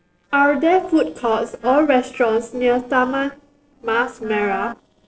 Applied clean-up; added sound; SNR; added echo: neural separator model SepFormer DNS4.